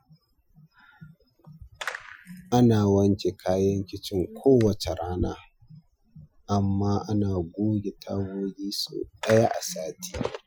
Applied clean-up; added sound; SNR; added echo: classical method Wiener filter.